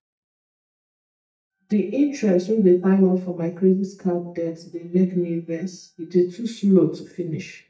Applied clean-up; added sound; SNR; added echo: neural mask model DeepFilterNet 3.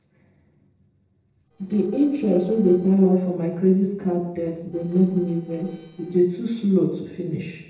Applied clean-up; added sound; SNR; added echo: neural separator model SepFormer DNS4.